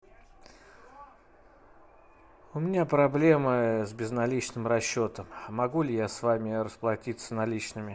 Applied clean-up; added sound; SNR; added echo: none; none; none; none.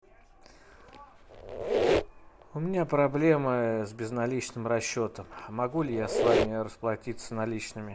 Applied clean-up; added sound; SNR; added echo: none; Squeak; 2 dB; none.